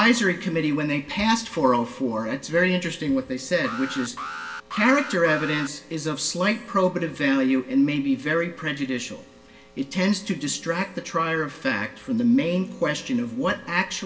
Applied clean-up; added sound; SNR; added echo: none; Alarm; 12 dB; reverberation time 0.7 s.